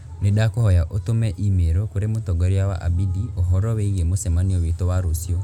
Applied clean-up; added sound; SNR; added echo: none; none; none; none.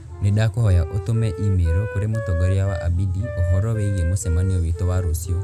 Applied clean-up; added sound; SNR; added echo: none; Wind instrument, woodwind instrument; 14 dB; none.